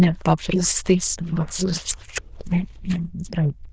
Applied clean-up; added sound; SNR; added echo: neural diffusion model UNIVERSE++.